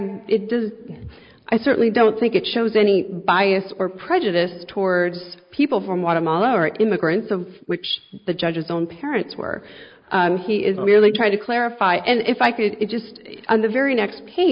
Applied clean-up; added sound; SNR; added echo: neural mask model Resemble Enhance denoiser.